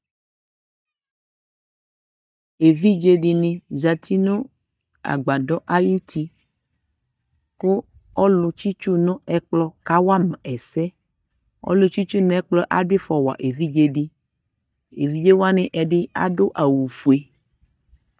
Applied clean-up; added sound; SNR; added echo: neural mask model DeepFilterNet 3.